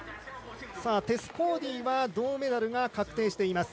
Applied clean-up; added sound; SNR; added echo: none; none; none; none.